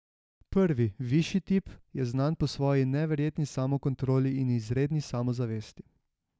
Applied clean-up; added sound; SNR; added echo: none; none; none; none.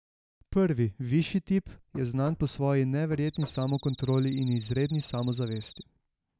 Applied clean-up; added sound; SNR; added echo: none; Knock + Cricket; 20 dB; none.